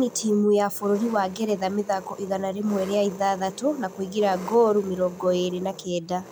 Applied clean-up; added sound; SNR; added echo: none; Engine; 17 dB; none.